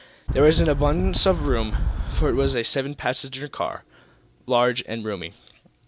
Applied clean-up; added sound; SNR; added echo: none; Wind; 0 dB; none.